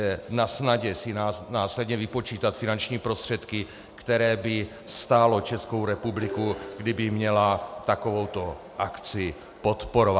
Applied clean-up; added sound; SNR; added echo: none; Plucked string instrument; 14 dB; none.